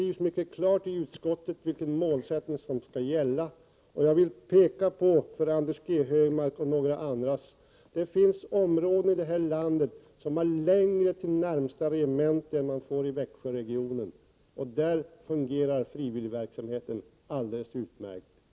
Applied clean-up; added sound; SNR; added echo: none; none; none; none.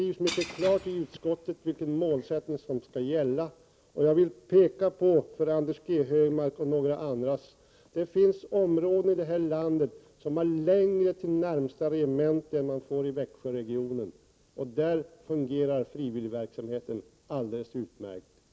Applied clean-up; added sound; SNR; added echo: none; Shatter / Crushing; 14 dB; none.